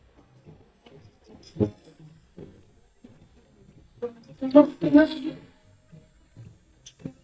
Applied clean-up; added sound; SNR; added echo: neural mask model DeepFilterNet 3.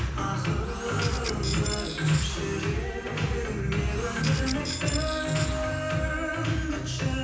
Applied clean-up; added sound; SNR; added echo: none; Tools; 12 dB; reverberation time 0.9 s.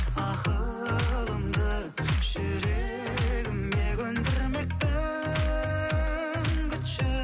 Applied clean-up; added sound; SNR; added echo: none; none; none; none.